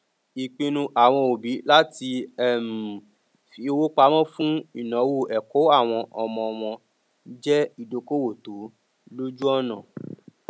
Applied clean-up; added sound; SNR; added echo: none; none; none; none.